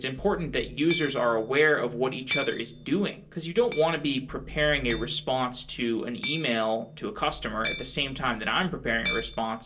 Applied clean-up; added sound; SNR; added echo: none; Hammer; 11 dB; reverberation time 0.2 s.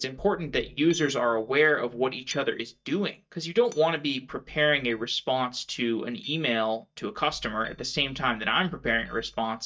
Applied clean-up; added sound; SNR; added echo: neural mask model DeepFilterNet 3.